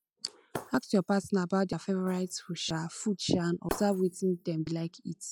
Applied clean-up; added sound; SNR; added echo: classical method log-MMSE.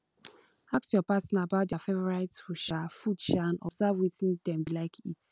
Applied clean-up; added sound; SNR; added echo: none; none; none; none.